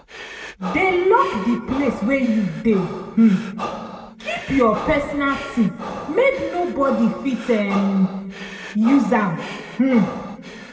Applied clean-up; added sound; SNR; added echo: none; Breathing; 14 dB; reverberation time 1.9 s.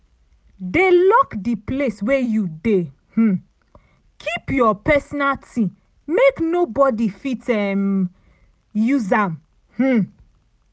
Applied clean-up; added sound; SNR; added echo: none; none; none; none.